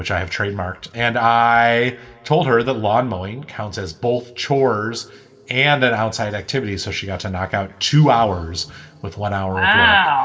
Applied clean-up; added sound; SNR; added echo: none; none; none; reverberation time 1.4 s.